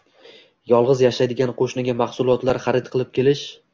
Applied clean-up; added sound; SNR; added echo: none; none; none; none.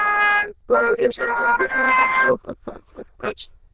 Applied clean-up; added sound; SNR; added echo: neural diffusion model UNIVERSE++.